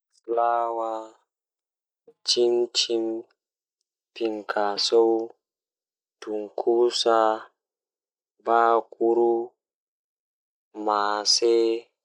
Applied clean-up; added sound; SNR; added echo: neural mask model DeepFilterNet 3.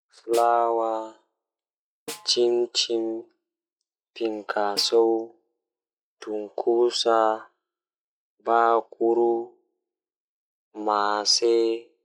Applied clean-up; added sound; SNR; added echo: classical method log-MMSE.